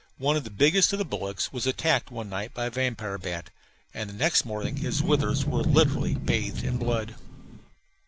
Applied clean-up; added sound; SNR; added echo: none; Sliding door; -1 dB; none.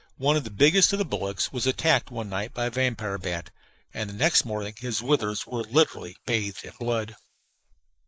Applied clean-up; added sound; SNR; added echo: neural mask model Resemble Enhance denoiser.